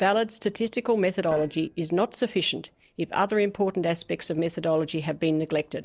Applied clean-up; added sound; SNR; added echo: neural separator model SepFormer DNS4.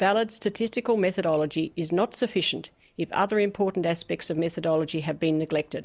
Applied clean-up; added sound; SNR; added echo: none; none; none; none.